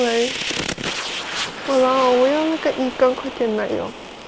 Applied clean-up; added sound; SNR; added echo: none; Fire; 8 dB; none.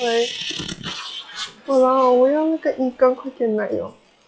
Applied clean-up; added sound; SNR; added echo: classical method log-MMSE.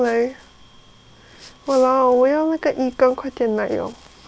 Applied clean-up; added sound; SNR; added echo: none; none; none; none.